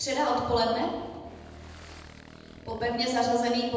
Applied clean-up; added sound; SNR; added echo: none; Motorcycle / Engine; 19 dB; reverberation time 1.0 s.